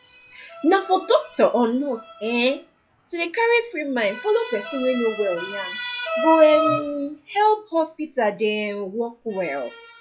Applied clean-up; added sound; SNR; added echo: classical method log-MMSE.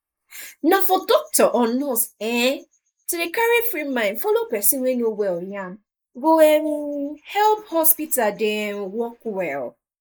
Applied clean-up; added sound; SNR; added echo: neural mask model Resemble Enhance denoiser.